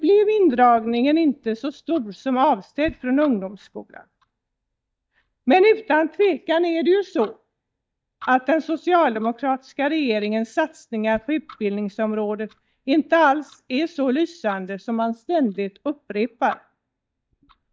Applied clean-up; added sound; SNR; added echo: neural mask model DeepFilterNet 3.